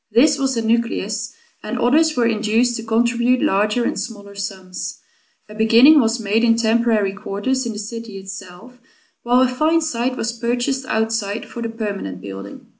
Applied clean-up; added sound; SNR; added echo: none; none; none; none.